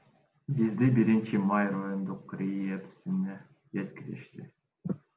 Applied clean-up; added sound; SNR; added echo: none; none; none; none.